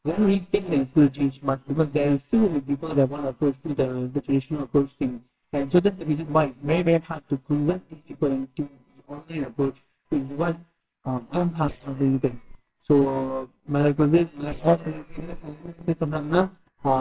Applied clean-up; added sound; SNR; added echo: neural separator model SepFormer WHAMR!.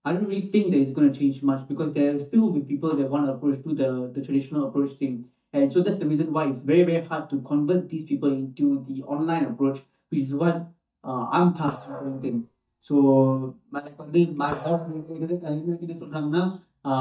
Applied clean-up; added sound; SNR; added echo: neural mask model DeepFilterNet 3.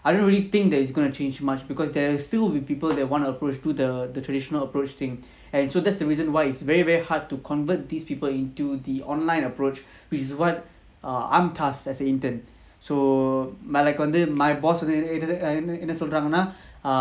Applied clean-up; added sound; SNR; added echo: none; none; none; none.